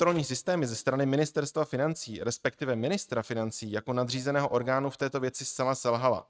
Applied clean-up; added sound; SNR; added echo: neural mask model RNNoise.